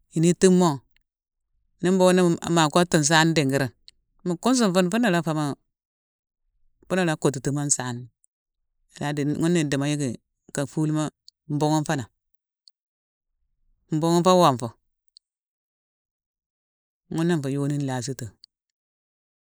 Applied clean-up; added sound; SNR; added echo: neural mask model Resemble Enhance denoiser.